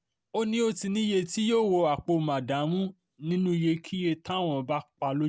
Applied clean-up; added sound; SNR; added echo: none; none; none; none.